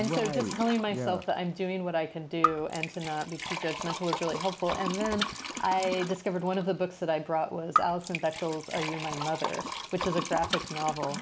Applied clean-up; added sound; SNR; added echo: none; Liquid; 5 dB; none.